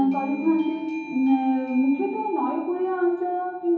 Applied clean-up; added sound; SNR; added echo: none; Doorbell; 19 dB; reverberation time 0.7 s.